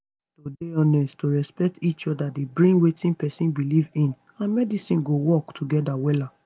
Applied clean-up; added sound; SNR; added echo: none; none; none; none.